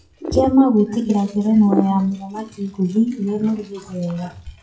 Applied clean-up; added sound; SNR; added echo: classical method WPE with log-MMSE.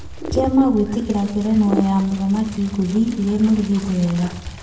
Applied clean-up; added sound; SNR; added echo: none; Wind; 14 dB; reverberation time 0.6 s.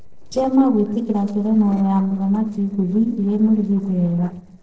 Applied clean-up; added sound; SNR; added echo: neural separator model SepFormer DNS4.